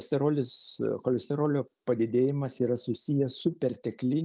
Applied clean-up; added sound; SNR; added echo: none; none; none; none.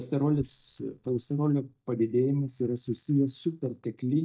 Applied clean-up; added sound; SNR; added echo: neural mask model DeepFilterNet 3.